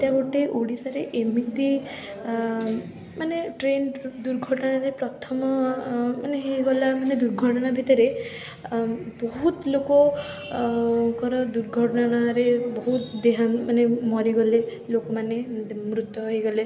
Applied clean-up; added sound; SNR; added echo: none; none; none; none.